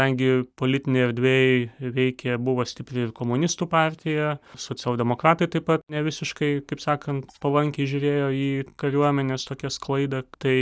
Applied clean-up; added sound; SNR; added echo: neural mask model DeepFilterNet 3.